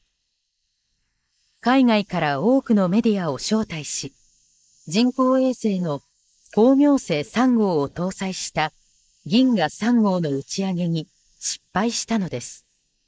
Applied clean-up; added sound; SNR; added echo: neural mask model Resemble Enhance denoiser.